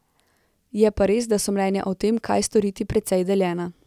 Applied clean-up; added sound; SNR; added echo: none; none; none; none.